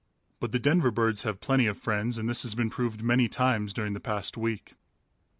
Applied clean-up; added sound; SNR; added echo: none; none; none; none.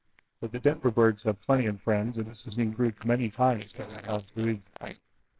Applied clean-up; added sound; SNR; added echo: neural separator model SepFormer WHAMR!.